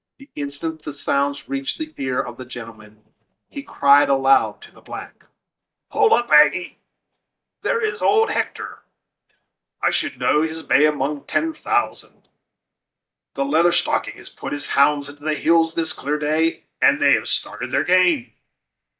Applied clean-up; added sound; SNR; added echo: neural mask model DeepFilterNet 3.